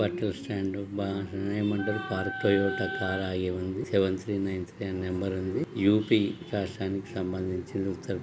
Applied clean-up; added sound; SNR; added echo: none; Wind instrument, woodwind instrument; 8 dB; none.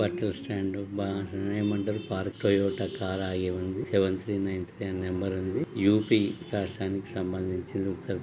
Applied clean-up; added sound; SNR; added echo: none; none; none; none.